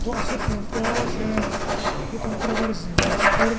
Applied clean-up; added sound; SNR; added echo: none; Writing; -5 dB; reverberation time 0.3 s.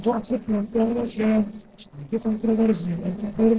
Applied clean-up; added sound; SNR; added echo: neural separator model SepFormer DNS4.